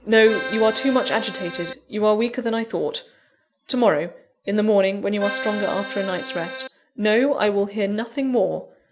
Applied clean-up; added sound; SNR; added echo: none; Accordion; 9 dB; none.